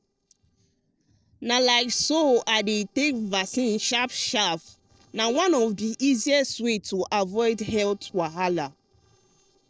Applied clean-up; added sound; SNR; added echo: neural separator model SepFormer DNS4.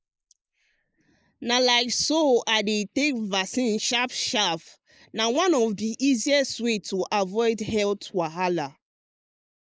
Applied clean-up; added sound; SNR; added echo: neural mask model Resemble Enhance denoiser.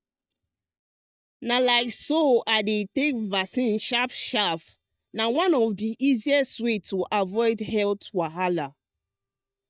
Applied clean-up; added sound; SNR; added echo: neural mask model DeepFilterNet 3.